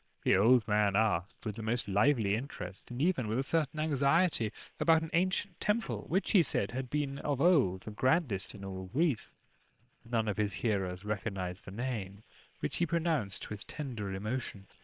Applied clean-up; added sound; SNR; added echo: neural separator model SepFormer WHAM!.